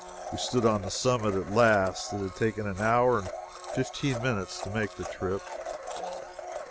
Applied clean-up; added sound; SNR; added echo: none; Domestic sounds, home sounds; 10 dB; none.